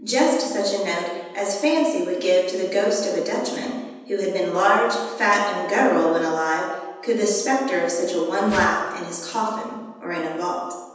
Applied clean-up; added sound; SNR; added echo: none; Whoosh, swoosh, swish; 13 dB; reverberation time 1.1 s.